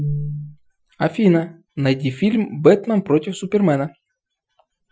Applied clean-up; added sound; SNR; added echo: classical method Wiener filter.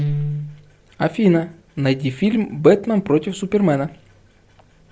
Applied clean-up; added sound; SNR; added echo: none; Guitar; 11 dB; none.